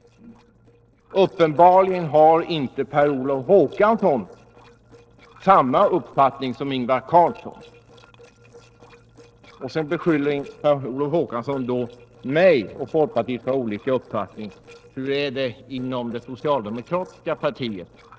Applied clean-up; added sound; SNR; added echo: neural separator model SepFormer DNS4.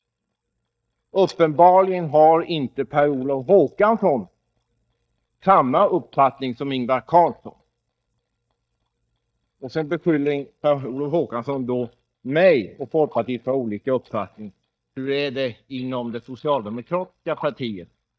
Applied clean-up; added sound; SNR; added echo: neural mask model DeepFilterNet 3.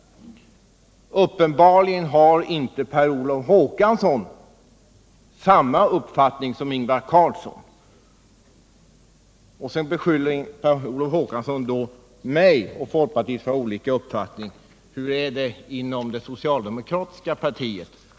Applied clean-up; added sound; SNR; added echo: none; none; none; none.